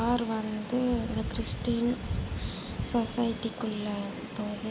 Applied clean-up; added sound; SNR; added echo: none; none; none; none.